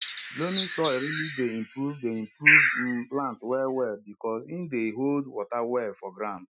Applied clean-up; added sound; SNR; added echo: classical method Wiener filter.